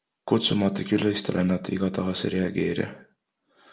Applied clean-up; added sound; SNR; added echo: none; none; none; none.